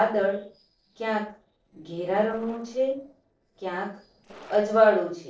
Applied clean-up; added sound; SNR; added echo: neural separator model SepFormer DNS4.